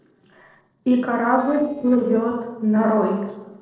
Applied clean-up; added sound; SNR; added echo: neural separator model SepFormer DNS4.